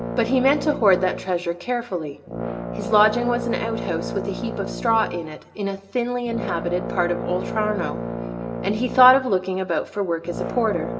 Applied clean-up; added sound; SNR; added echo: none; Brass instrument; 7 dB; reverberation time 0.6 s.